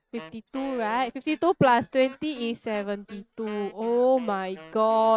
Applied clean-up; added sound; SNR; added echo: neural mask model RNNoise.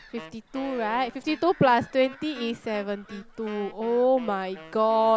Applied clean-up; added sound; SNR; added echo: none; Wind instrument, woodwind instrument + Gull, seagull / Bird vocalization, bird call, bird song; 18 dB; none.